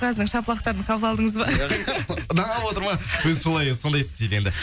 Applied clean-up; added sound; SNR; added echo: none; none; none; none.